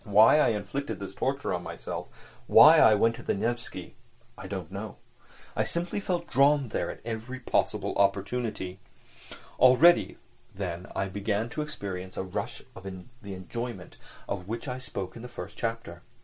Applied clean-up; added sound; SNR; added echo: none; none; none; none.